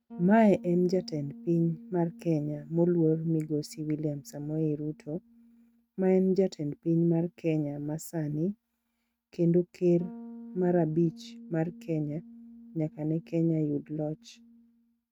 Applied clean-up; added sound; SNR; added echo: neural mask model RNNoise.